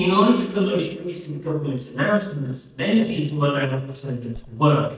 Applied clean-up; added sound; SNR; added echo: neural mask model DeepFilterNet 3.